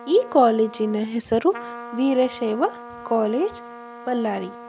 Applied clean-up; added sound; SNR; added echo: none; Trumpet; 16 dB; none.